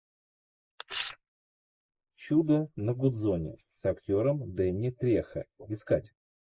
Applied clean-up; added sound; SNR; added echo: neural mask model Resemble Enhance denoiser.